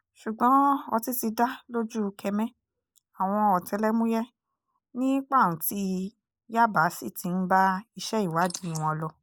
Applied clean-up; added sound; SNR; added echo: neural mask model Resemble Enhance denoiser.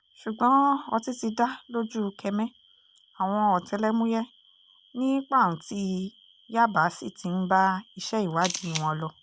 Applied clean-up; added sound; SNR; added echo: none; Camera; 10 dB; none.